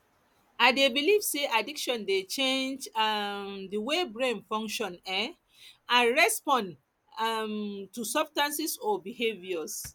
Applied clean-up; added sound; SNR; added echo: none; none; none; none.